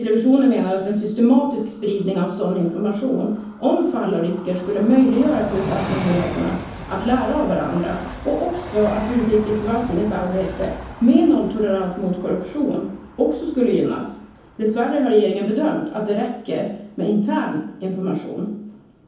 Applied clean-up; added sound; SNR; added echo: none; Train; 15 dB; reverberation time 0.7 s.